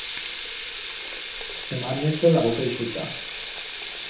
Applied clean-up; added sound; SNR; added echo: none; Sink (filling or washing) / Water tap, faucet; 7 dB; reverberation time 0.6 s.